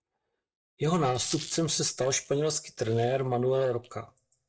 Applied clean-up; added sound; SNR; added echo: neural mask model DeepFilterNet 3.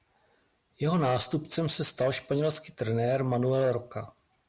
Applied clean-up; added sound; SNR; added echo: none; none; none; none.